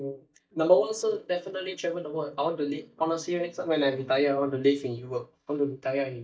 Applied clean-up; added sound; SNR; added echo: neural mask model DeepFilterNet 3.